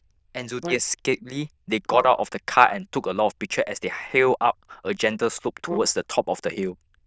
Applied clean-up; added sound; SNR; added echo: neural diffusion model UNIVERSE++.